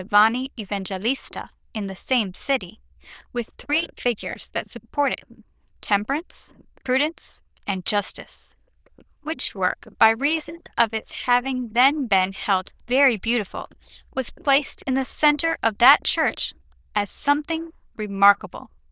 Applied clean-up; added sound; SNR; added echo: neural diffusion model UNIVERSE++.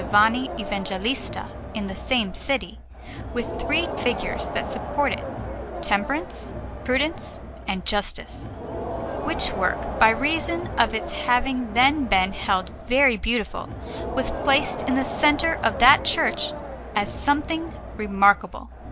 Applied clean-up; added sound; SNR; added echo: none; Crowd; 8 dB; none.